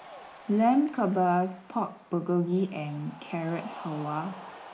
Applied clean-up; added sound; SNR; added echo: none; Cheering; 18 dB; reverberation time 0.4 s.